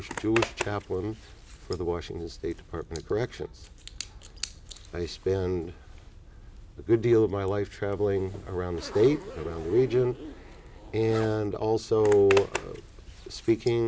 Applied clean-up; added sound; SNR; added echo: none; Zipper (clothing); 13 dB; none.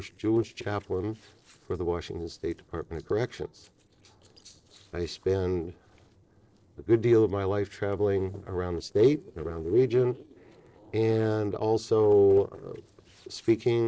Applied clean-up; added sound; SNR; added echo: neural separator model SepFormer DNS4.